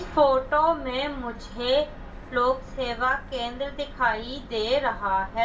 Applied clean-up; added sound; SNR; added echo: none; Subway, metro, underground; 14 dB; reverberation time 0.3 s.